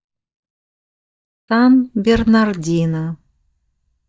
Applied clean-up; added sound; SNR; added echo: neural mask model DeepFilterNet 3.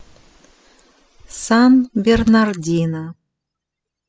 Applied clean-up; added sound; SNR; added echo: classical method spectral subtraction.